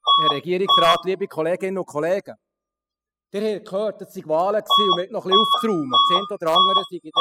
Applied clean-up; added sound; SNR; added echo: classical method spectral subtraction.